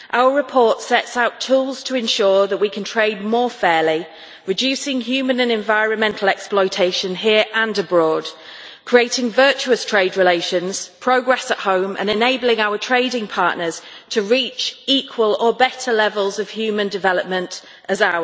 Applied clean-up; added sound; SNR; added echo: none; none; none; none.